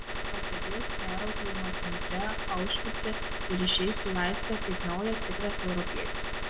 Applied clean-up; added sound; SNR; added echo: none; Gunshot, gunfire; -3 dB; none.